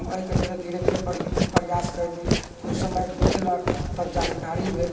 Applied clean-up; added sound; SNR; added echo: none; Walk, footsteps; -2 dB; reverberation time 2.7 s.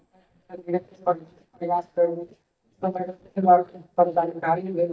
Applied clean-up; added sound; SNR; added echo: neural mask model DeepFilterNet 3.